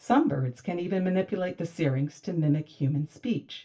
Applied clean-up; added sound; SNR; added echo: none; none; none; reverberation time 0.2 s.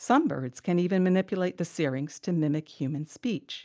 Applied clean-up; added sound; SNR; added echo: none; none; none; none.